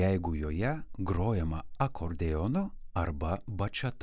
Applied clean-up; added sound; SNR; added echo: none; none; none; none.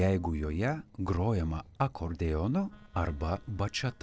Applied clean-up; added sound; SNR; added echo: neural separator model SepFormer DNS4.